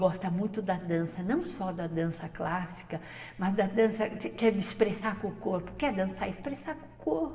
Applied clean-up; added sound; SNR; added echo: none; none; none; reverberation time 1.6 s.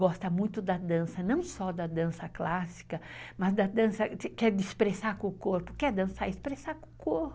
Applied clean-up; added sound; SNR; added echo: none; none; none; none.